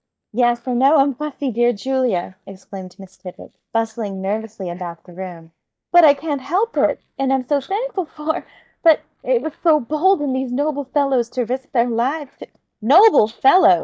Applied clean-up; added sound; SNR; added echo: neural mask model DeepFilterNet 3.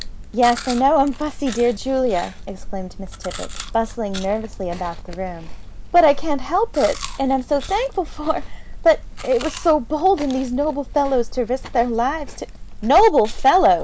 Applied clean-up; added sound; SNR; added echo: none; Chewing, mastication; 9 dB; none.